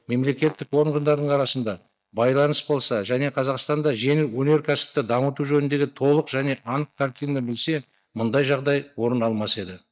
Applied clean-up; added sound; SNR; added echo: neural mask model DeepFilterNet 3.